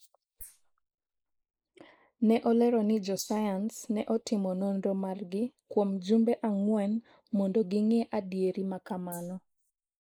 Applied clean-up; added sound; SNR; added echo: neural mask model Resemble Enhance denoiser.